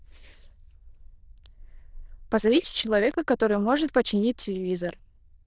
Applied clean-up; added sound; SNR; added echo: neural diffusion model UNIVERSE++.